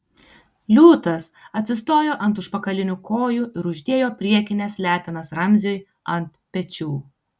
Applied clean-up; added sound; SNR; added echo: none; none; none; none.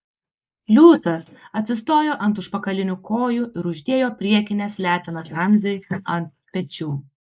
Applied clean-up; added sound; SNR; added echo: neural mask model Resemble Enhance denoiser.